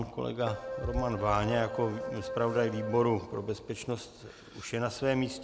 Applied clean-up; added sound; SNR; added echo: none; Keyboard (musical); 8 dB; none.